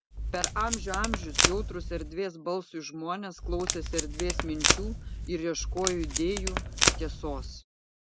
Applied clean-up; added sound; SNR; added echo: none; Packing tape, duct tape; -4 dB; none.